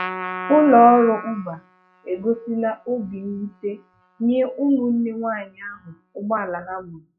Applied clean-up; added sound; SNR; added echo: classical method log-MMSE.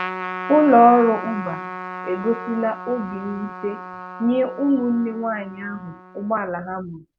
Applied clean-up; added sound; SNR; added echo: none; Trumpet; 12 dB; none.